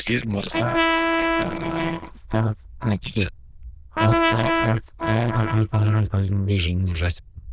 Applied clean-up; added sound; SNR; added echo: neural diffusion model UNIVERSE++.